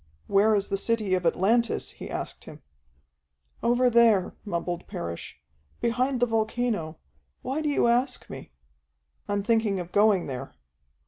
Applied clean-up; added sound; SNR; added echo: none; none; none; none.